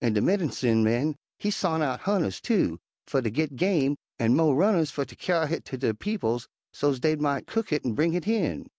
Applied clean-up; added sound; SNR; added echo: none; none; none; none.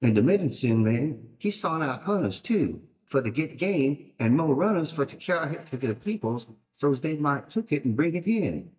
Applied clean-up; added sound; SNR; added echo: neural mask model DeepFilterNet 3.